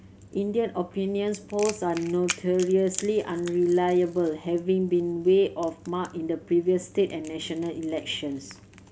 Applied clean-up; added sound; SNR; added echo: none; Crackle; 18 dB; none.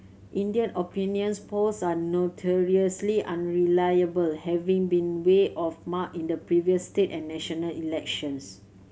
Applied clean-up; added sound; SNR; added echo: none; none; none; none.